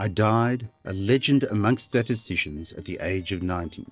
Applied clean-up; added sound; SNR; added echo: neural separator model SepFormer DNS4.